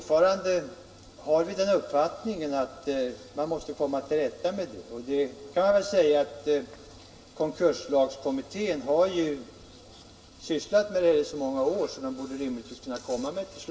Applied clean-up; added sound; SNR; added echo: none; none; none; reverberation time 0.2 s.